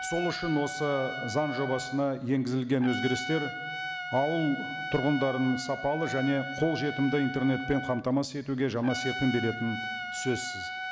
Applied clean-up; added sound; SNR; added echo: none; Trumpet; 8 dB; none.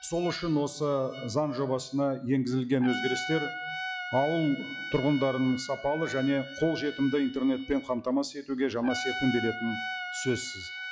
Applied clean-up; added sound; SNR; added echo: classical method log-MMSE.